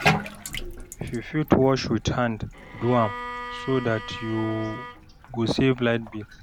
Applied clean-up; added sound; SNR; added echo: none; Bowed string instrument + Bathtub (filling or washing); 7 dB; none.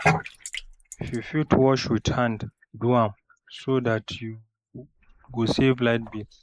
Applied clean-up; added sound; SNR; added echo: neural mask model Resemble Enhance denoiser.